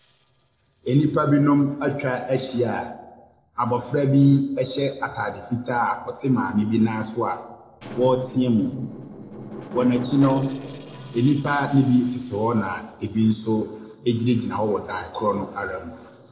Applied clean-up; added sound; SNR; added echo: neural separator model SepFormer DNS4.